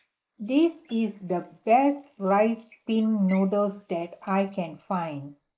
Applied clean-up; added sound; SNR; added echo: neural mask model Resemble Enhance denoiser.